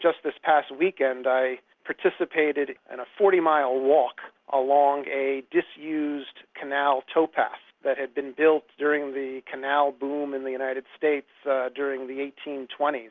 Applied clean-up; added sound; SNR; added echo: none; none; none; none.